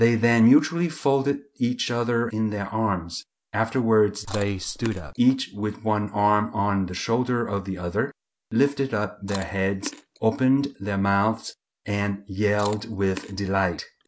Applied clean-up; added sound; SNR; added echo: none; Chewing, mastication; 18 dB; none.